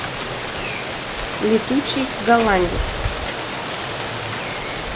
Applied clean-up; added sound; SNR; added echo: none; Rain; 3 dB; none.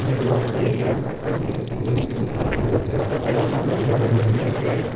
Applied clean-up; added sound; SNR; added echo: neural separator model SepFormer DNS4.